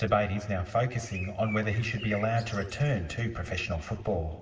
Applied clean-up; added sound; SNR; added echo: none; Bird; 15 dB; reverberation time 1.8 s.